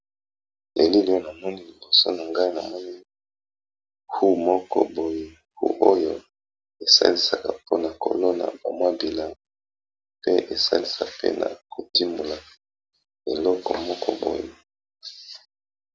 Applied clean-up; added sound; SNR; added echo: none; none; none; none.